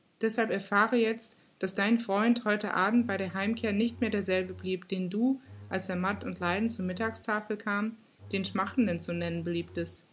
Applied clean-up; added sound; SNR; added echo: none; Bowed string instrument; 18 dB; none.